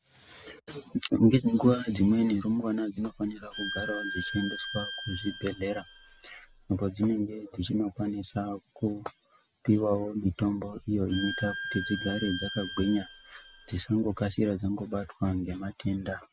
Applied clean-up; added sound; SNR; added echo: none; Bowed string instrument; 10 dB; none.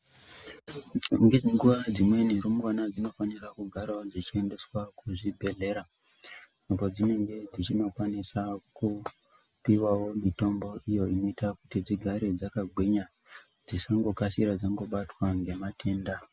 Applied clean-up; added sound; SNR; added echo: none; none; none; none.